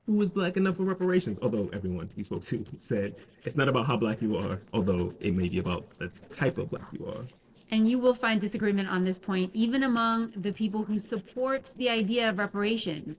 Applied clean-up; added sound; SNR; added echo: neural separator model SepFormer DNS4.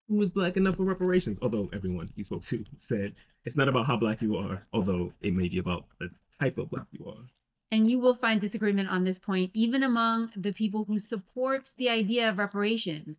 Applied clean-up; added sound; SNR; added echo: neural mask model DeepFilterNet 3.